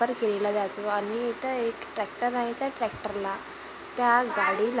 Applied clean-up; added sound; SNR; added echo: none; none; none; none.